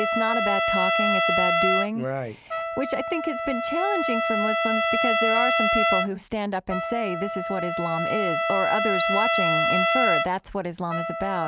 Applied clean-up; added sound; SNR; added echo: none; Trumpet; -4 dB; none.